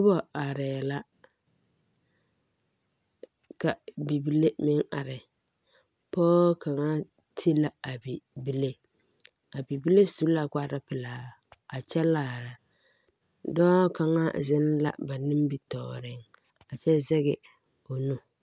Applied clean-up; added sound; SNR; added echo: none; none; none; none.